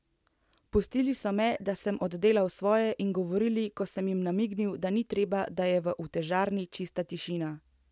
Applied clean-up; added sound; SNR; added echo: none; none; none; none.